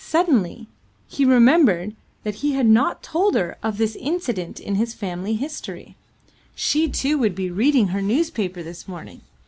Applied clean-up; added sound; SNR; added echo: none; none; none; none.